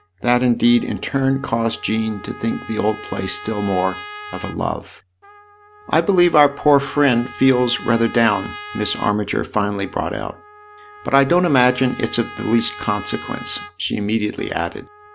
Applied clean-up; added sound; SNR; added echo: none; Trumpet; 17 dB; none.